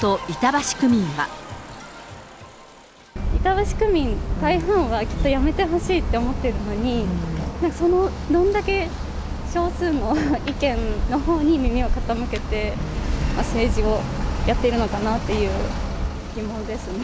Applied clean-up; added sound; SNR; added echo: none; none; none; none.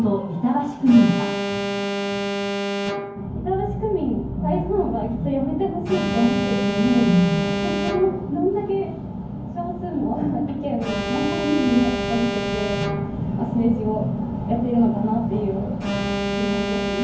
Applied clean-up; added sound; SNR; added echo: none; Alarm; 6 dB; reverberation time 0.9 s.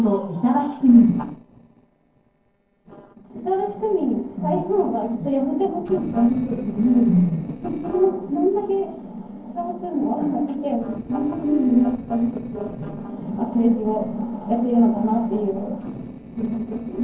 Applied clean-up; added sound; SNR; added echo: neural separator model SepFormer DNS4.